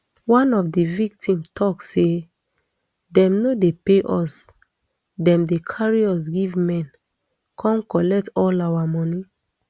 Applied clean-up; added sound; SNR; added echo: none; none; none; none.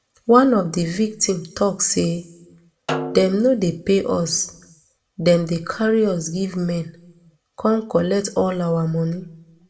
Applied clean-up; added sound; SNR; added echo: none; Snare drum; 12 dB; reverberation time 0.5 s.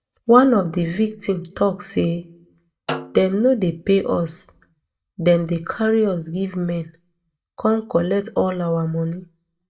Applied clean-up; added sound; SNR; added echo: neural mask model DeepFilterNet 3.